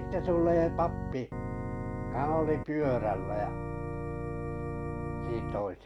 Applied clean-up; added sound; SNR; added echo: none; Organ; 3 dB; none.